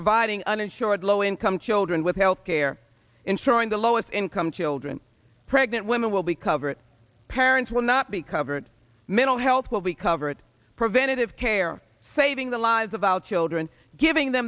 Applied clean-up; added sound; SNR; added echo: none; none; none; none.